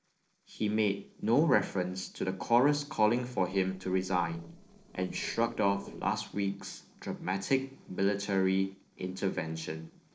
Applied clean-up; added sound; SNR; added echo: neural separator model SepFormer DNS4.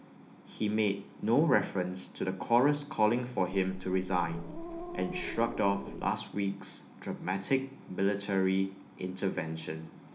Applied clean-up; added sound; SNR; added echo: none; Growling; 9 dB; reverberation time 0.4 s.